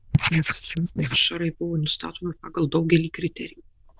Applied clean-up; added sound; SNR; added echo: neural diffusion model UNIVERSE++.